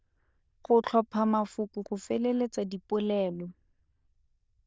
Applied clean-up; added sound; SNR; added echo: neural diffusion model UNIVERSE++.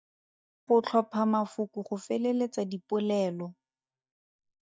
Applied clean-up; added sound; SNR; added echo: neural mask model DeepFilterNet 3.